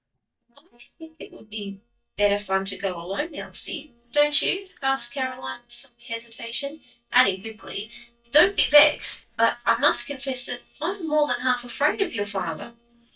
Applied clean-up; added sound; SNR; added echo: neural mask model DeepFilterNet 3.